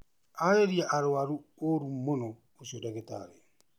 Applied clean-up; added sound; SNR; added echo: none; none; none; none.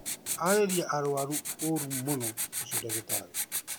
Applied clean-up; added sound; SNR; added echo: none; Writing; 3 dB; none.